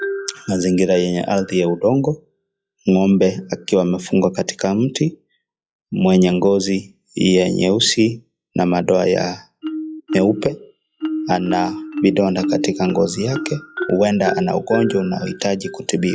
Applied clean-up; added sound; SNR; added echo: classical method log-MMSE.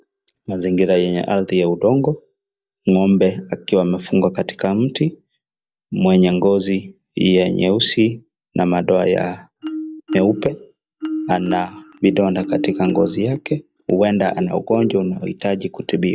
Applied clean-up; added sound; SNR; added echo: neural mask model DeepFilterNet 3.